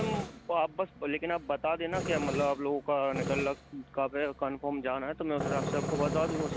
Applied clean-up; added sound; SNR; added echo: none; Tools; 6 dB; none.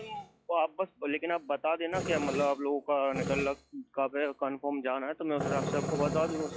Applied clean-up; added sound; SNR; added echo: classical method log-MMSE.